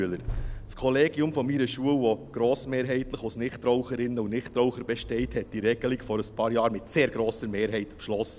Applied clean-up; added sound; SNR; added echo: none; Accelerating, revving, vroom; 15 dB; none.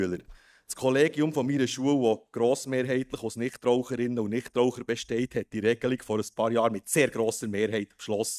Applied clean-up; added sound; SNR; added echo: neural mask model DeepFilterNet 3.